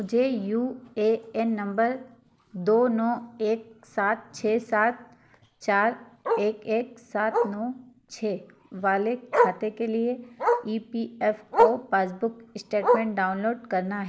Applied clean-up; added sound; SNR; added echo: none; Bark; 4 dB; none.